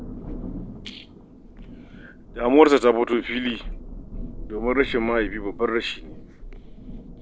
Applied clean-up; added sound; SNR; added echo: none; Thunder; 12 dB; none.